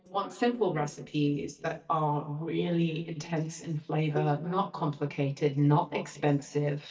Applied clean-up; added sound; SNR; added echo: neural mask model DeepFilterNet 3.